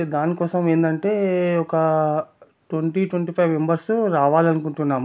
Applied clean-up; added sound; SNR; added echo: none; none; none; none.